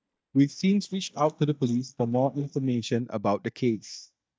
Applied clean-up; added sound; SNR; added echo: neural mask model DeepFilterNet 3.